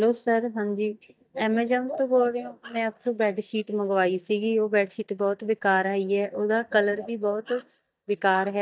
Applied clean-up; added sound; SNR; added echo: neural mask model DeepFilterNet 3.